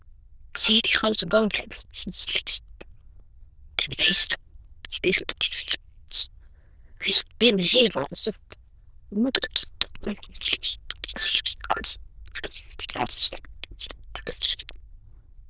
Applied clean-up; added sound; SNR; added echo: neural diffusion model UNIVERSE++.